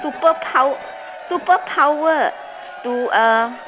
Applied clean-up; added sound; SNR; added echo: none; Crowd / Cheering; 15 dB; none.